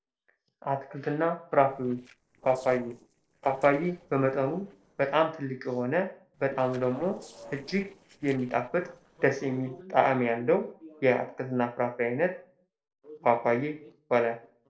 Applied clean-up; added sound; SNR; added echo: neural separator model SepFormer DNS4.